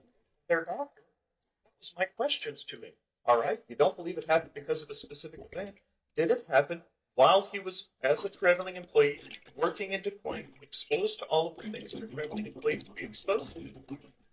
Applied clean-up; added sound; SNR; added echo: neural mask model DeepFilterNet 3.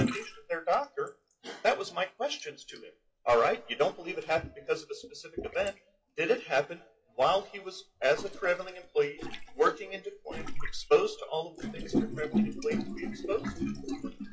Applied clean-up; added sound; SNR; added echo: classical method WPE with log-MMSE.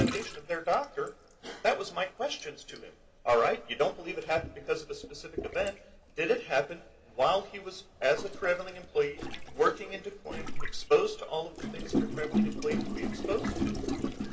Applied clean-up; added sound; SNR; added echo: none; Gurgling; 4 dB; reverberation time 2.1 s.